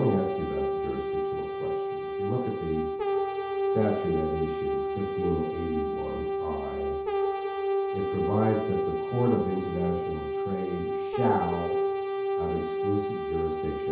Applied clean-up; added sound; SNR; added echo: none; Brass instrument; -2 dB; reverberation time 0.8 s.